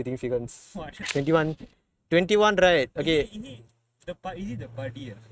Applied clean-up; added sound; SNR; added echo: neural mask model RNNoise.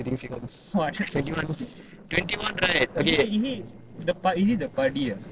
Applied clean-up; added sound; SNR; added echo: neural separator model SepFormer DNS4.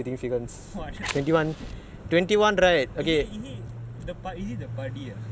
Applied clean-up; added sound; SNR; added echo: none; Fire + Thunder / Rain; 15 dB; none.